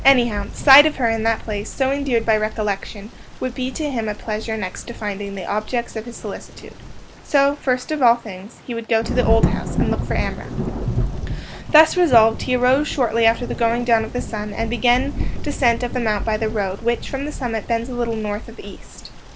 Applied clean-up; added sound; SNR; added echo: none; Thunder / Rain; 6 dB; none.